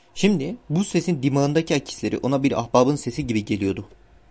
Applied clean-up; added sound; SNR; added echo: none; none; none; none.